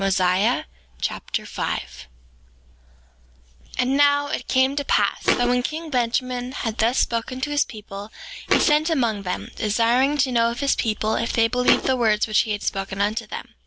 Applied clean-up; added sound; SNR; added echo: none; Thump, thud; 1 dB; none.